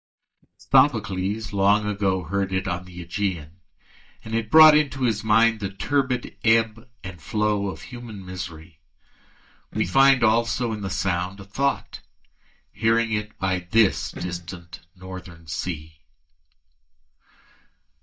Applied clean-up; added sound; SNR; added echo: neural mask model DeepFilterNet 3.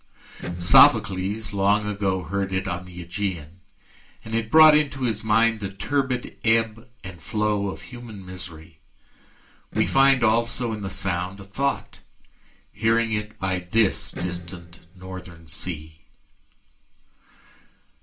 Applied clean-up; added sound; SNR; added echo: none; Electric guitar; 11 dB; reverberation time 0.2 s.